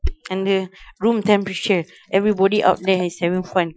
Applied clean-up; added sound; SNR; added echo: classical method Wiener filter.